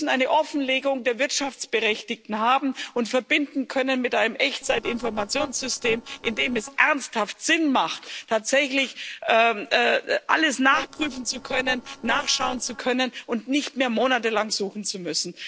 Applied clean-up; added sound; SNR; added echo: neural separator model SepFormer DNS4.